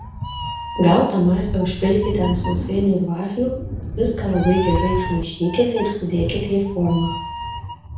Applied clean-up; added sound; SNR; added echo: none; Meow; 7 dB; reverberation time 0.7 s.